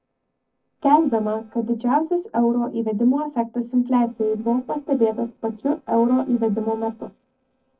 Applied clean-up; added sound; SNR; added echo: neural separator model SepFormer DNS4.